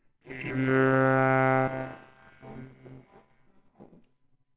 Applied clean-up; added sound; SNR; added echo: neural separator model SepFormer WHAMR!.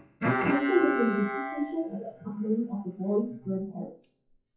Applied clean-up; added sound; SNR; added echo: classical method WPE with log-MMSE.